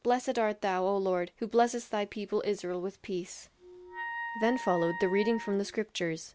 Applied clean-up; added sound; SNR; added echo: none; Wind instrument, woodwind instrument; 10 dB; none.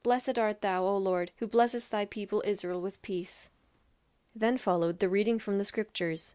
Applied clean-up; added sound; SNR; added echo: none; none; none; none.